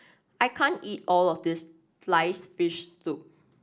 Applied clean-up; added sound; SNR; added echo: none; none; none; none.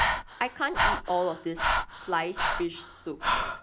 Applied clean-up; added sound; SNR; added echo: none; Breathing; -3 dB; none.